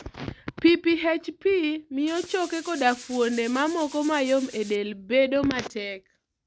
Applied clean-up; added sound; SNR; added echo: none; Tools; 18 dB; none.